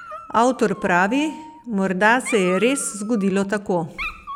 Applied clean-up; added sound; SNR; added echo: none; Dog; 16 dB; none.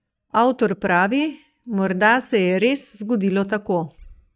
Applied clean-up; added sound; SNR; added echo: neural mask model DeepFilterNet 3.